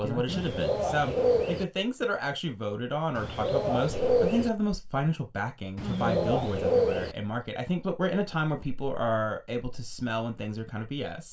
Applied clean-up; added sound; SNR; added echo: none; Bird; -2 dB; reverberation time 0.2 s.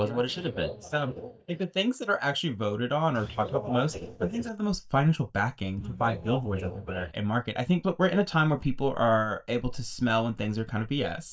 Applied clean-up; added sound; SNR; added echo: neural mask model DeepFilterNet 3.